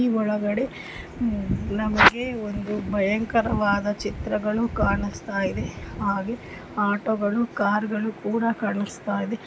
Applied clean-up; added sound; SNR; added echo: none; none; none; none.